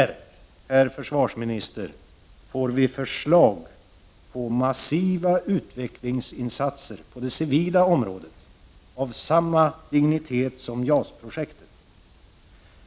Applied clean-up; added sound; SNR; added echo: none; none; none; none.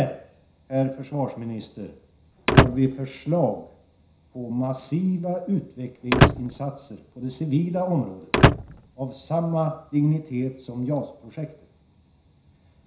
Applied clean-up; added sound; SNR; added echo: none; Slam / Wood; -5 dB; reverberation time 0.5 s.